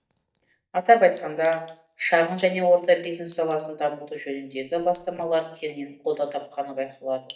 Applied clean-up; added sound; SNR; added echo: neural mask model DeepFilterNet 3.